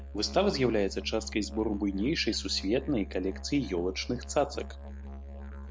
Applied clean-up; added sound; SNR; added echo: none; Musical instrument; 10 dB; none.